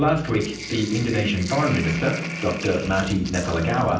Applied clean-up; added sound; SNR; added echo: none; Sink (filling or washing); 12 dB; reverberation time 0.6 s.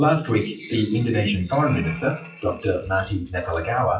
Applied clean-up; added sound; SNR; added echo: classical method WPE with log-MMSE.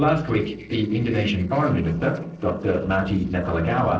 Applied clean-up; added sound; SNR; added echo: neural separator model SepFormer DNS4.